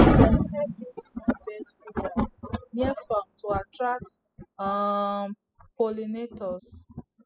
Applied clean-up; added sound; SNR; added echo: classical method spectral subtraction.